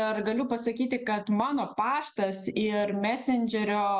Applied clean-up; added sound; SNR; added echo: none; none; none; none.